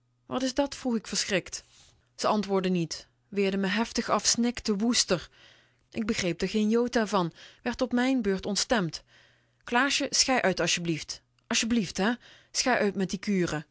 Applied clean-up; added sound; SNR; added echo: none; none; none; none.